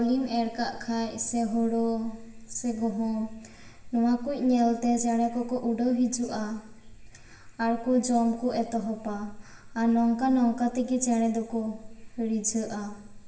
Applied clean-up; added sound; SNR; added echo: none; none; none; reverberation time 1.0 s.